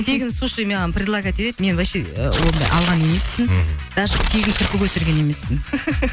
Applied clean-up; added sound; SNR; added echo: none; Tearing; 4 dB; none.